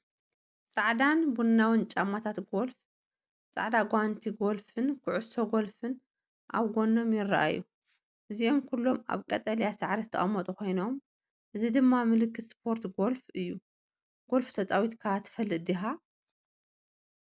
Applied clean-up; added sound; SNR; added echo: none; none; none; none.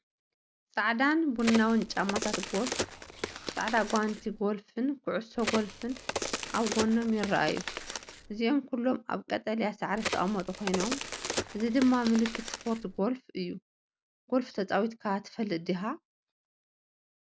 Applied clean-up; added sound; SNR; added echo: none; Crack; 6 dB; none.